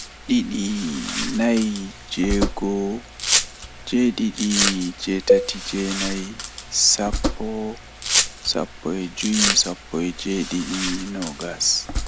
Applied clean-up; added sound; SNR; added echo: none; Domestic sounds, home sounds + Cowbell; 2 dB; none.